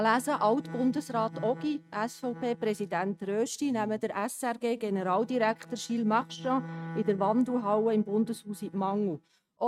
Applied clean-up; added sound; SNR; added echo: neural mask model RNNoise.